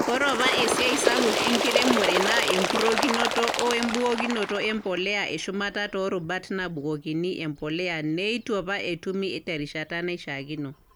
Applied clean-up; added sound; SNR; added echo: none; Bird; 2 dB; none.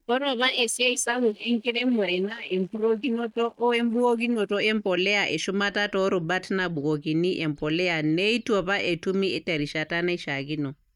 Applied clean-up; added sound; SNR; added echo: neural mask model DeepFilterNet 3.